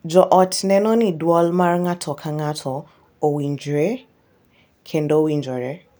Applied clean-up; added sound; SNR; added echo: none; none; none; none.